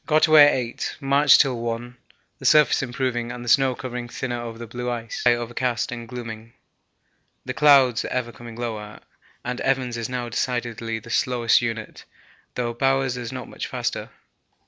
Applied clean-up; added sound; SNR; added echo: none; none; none; none.